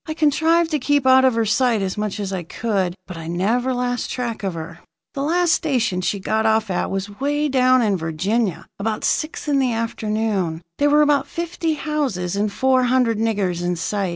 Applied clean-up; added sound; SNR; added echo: none; none; none; none.